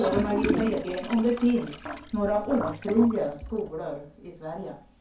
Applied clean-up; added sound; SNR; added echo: none; Toilet flush / Gurgling; 7 dB; reverberation time 0.3 s.